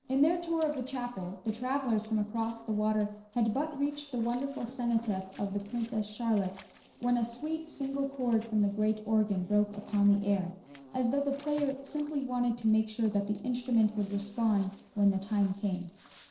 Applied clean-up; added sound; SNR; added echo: neural separator model SepFormer DNS4.